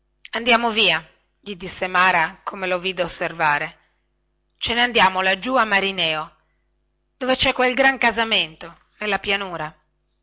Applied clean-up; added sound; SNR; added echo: none; none; none; none.